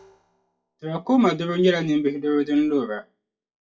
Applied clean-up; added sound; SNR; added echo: classical method WPE with log-MMSE.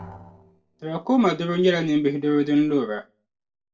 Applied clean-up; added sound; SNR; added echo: neural separator model SepFormer DNS4.